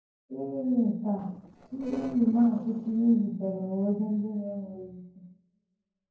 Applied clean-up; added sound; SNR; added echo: neural separator model SepFormer DNS4.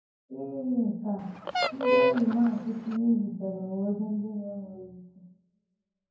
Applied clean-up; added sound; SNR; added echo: none; Fowl; -3 dB; reverberation time 0.9 s.